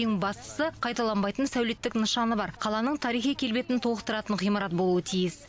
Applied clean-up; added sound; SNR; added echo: none; none; none; none.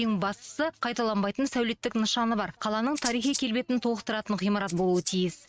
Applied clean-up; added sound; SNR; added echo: neural mask model RNNoise.